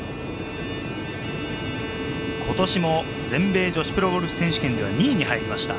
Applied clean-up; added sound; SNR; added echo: none; Bowed string instrument; 9 dB; none.